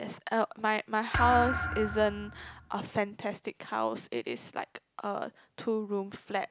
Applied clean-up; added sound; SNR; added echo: none; Thump, thud; 4 dB; none.